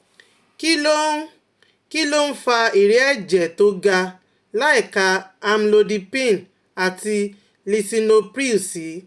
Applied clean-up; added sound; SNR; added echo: none; none; none; none.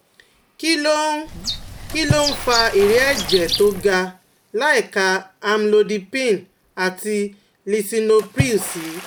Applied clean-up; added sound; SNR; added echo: none; Bird + Water / Splash, splatter; 9 dB; none.